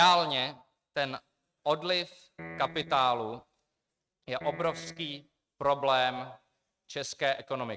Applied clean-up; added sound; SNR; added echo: neural mask model RNNoise.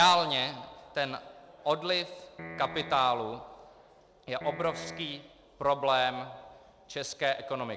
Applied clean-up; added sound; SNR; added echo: none; Piano; 13 dB; none.